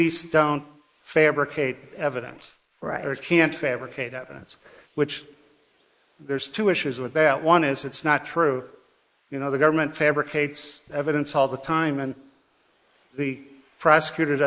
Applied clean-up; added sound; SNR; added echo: neural mask model Resemble Enhance denoiser.